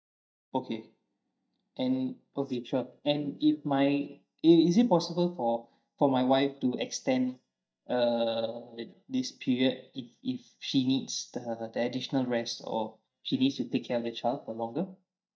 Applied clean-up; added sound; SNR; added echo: neural mask model DeepFilterNet 3.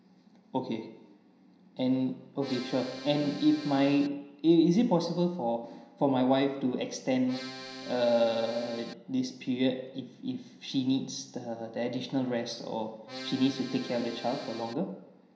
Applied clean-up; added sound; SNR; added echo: none; Accordion; 12 dB; reverberation time 0.9 s.